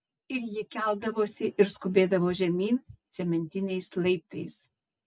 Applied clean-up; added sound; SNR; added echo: none; none; none; none.